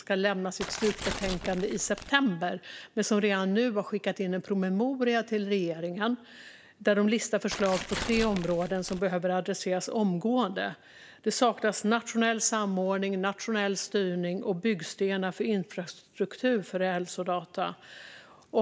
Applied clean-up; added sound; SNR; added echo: none; Tearing; 8 dB; none.